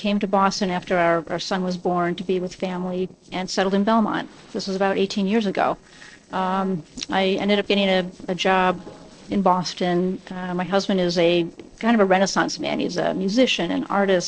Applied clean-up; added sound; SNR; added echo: neural separator model SepFormer DNS4.